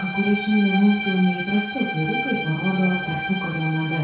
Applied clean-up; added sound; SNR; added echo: none; Bowed string instrument; 6 dB; reverberation time 0.6 s.